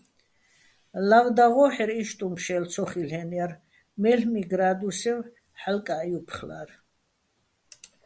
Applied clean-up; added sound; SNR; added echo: none; none; none; none.